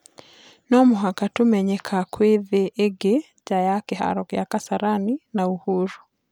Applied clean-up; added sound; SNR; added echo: none; none; none; none.